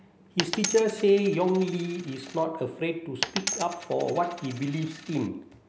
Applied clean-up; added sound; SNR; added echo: none; Coin (dropping); 9 dB; none.